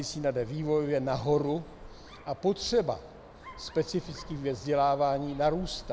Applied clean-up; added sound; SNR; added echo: none; Dog; 17 dB; none.